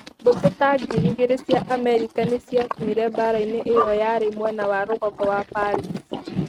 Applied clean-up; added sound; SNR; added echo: neural mask model RNNoise.